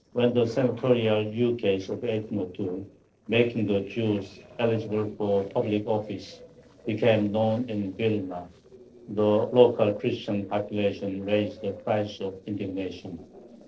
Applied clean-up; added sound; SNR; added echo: neural separator model SepFormer DNS4.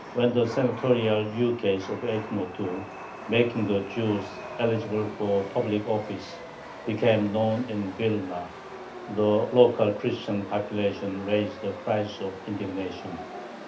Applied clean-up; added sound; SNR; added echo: none; Chatter / Subway, metro, underground; 13 dB; reverberation time 0.3 s.